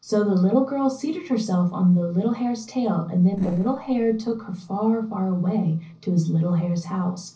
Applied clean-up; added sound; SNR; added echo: neural separator model SepFormer DNS4.